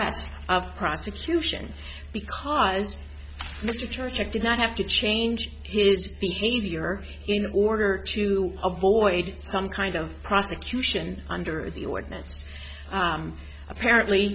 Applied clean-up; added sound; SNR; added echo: none; none; none; none.